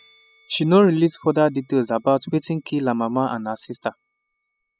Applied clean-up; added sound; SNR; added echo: classical method spectral subtraction.